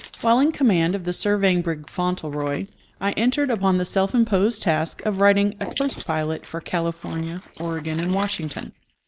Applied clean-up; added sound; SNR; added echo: neural mask model Resemble Enhance denoiser.